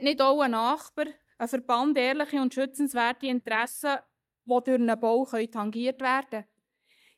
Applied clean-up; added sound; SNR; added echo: neural mask model DeepFilterNet 3.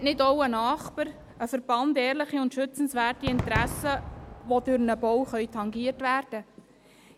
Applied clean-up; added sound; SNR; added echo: none; Crowd / Cheering / Fireworks; 13 dB; none.